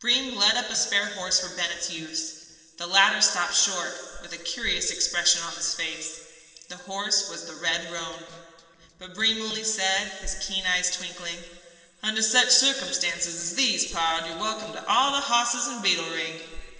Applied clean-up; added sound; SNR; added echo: neural separator model SepFormer DNS4.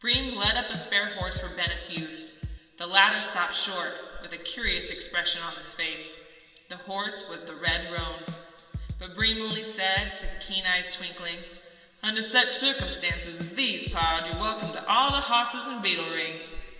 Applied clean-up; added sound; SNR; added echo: none; Drum / Drum kit; 11 dB; reverberation time 2.9 s.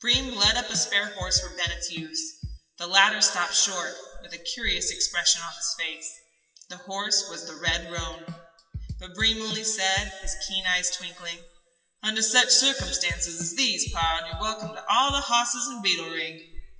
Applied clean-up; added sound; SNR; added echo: classical method WPE with log-MMSE.